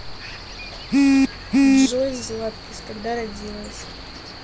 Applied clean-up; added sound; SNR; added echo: none; Cricket; 15 dB; none.